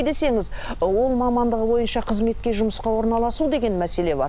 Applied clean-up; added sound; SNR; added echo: none; Tick; 8 dB; none.